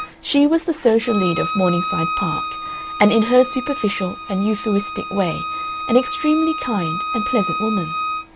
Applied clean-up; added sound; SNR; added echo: none; Bowed string instrument; 6 dB; none.